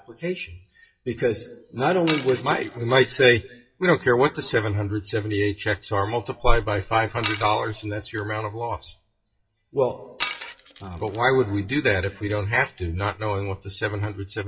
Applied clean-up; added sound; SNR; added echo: classical method WPE with log-MMSE.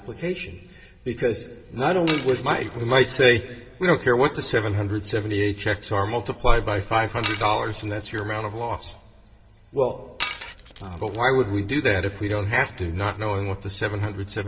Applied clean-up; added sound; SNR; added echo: none; Glass; 12 dB; reverberation time 2.0 s.